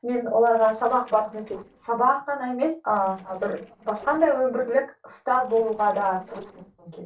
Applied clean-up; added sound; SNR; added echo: neural separator model SepFormer DNS4.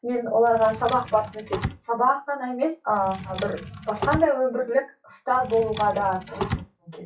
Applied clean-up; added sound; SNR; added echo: classical method WPE with log-MMSE.